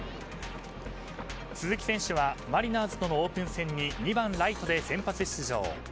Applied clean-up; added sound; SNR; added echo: none; none; none; none.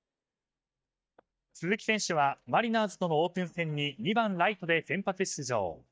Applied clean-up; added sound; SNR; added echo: neural mask model DeepFilterNet 3.